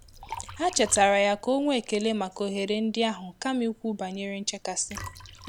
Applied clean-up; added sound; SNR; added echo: none; Liquid; 18 dB; none.